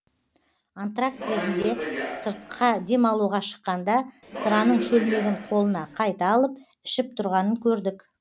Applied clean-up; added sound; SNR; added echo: none; Subway, metro, underground; 7 dB; none.